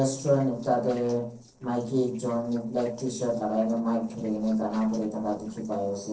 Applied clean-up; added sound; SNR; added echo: neural separator model SepFormer DNS4.